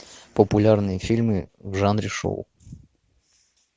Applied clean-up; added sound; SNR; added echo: none; none; none; none.